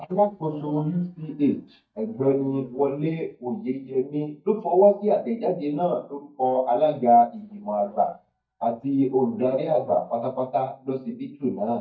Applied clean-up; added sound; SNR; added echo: neural mask model DeepFilterNet 3.